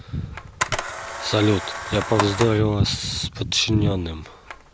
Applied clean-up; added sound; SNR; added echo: none; Camera; 9 dB; none.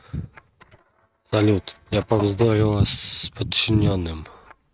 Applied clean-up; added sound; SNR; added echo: neural mask model RNNoise.